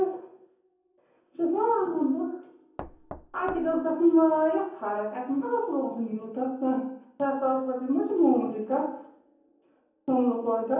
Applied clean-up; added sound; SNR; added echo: none; Knock; 14 dB; reverberation time 0.7 s.